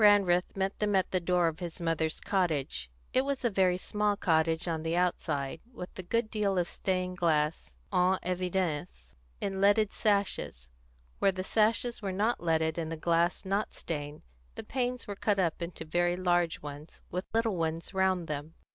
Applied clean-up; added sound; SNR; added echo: none; none; none; none.